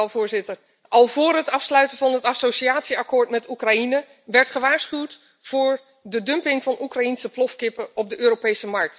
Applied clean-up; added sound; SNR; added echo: none; none; none; none.